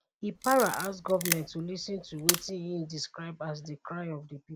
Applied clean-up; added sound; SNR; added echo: none; Camera; 1 dB; none.